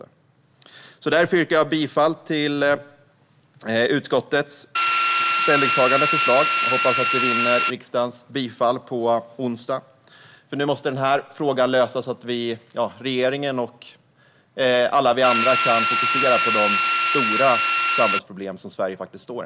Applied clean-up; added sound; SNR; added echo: none; Drill; -4 dB; none.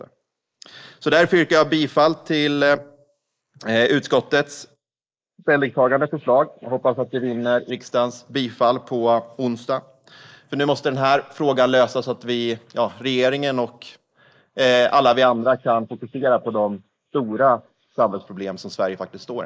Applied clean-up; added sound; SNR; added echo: neural mask model Resemble Enhance denoiser.